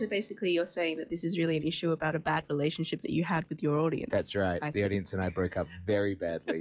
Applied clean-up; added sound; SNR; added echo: classical method log-MMSE.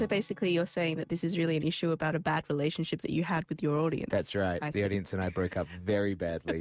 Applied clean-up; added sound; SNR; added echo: neural mask model RNNoise.